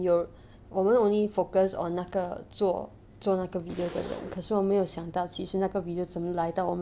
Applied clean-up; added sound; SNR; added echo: none; Zipper (clothing); 18 dB; none.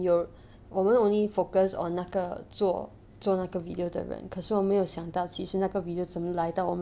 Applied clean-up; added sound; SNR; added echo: none; none; none; none.